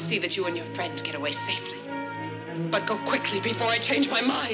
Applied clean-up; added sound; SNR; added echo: none; Wind instrument, woodwind instrument; 12 dB; none.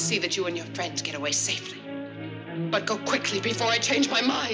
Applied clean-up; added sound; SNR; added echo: none; none; none; none.